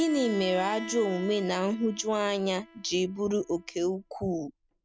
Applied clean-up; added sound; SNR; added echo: none; Bowed string instrument; 15 dB; none.